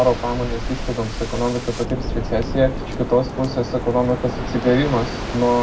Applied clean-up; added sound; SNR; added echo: none; Waves, surf; 6 dB; reverberation time 0.4 s.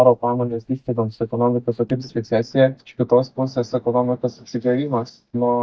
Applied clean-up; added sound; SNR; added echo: neural mask model DeepFilterNet 3.